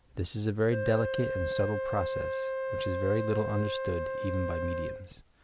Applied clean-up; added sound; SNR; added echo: none; Wind instrument, woodwind instrument; 2 dB; none.